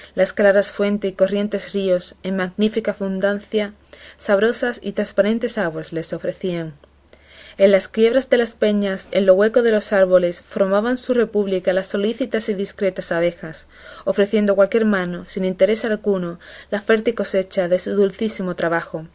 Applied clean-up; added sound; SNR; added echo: none; none; none; none.